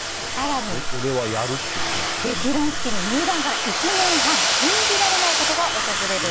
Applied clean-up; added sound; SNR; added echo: none; Domestic sounds, home sounds; -4 dB; none.